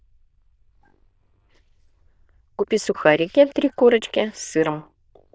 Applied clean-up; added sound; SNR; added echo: neural diffusion model UNIVERSE++.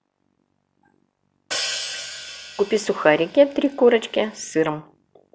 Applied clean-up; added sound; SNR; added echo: none; Hi-hat; 11 dB; none.